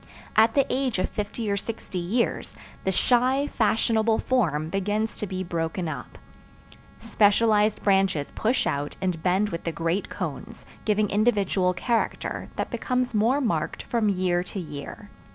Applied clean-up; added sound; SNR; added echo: none; none; none; none.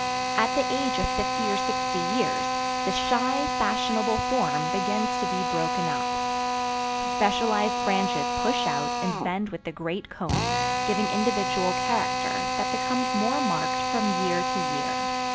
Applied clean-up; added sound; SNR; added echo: none; Drill; -3 dB; none.